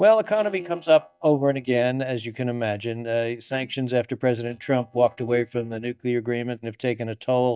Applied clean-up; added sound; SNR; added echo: neural mask model DeepFilterNet 3.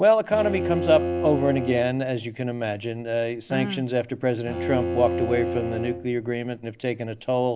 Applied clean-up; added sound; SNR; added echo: none; Bowed string instrument; 7 dB; none.